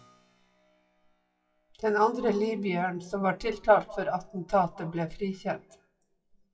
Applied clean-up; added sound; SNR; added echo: classical method WPE with log-MMSE.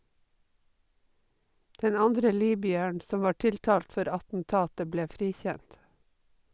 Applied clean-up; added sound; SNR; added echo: none; none; none; none.